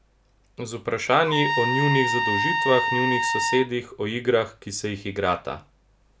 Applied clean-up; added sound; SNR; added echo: none; Trumpet; 0 dB; none.